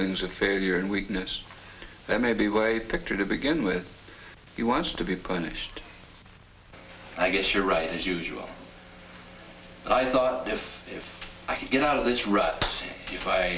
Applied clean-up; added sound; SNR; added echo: none; none; none; none.